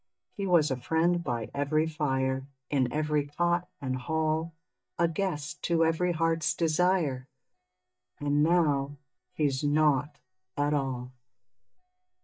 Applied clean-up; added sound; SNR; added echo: neural mask model DeepFilterNet 3.